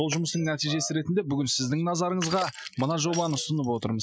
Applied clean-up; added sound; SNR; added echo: classical method Wiener filter.